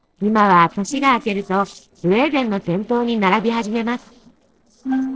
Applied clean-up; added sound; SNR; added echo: neural separator model SepFormer DNS4.